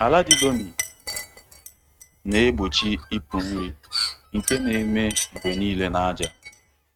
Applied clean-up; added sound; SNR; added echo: neural mask model RNNoise.